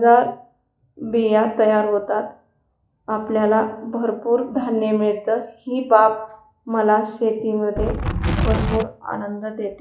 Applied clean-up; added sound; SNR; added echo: classical method log-MMSE.